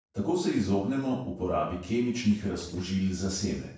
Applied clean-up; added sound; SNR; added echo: neural separator model SepFormer DNS4.